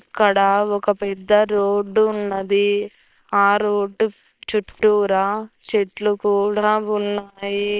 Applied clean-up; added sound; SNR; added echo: neural separator model SepFormer WHAM!.